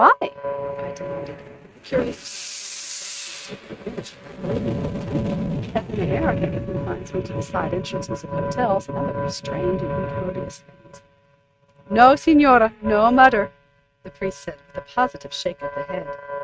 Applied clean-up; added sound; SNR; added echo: neural mask model RNNoise.